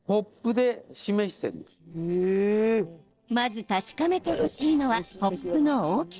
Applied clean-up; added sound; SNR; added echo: neural separator model SepFormer DNS4.